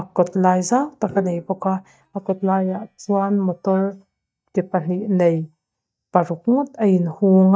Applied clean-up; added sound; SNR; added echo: neural mask model DeepFilterNet 3.